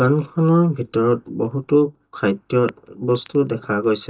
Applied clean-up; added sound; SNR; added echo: neural mask model DeepFilterNet 3.